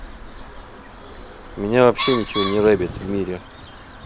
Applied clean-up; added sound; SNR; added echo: none; Bird; 5 dB; none.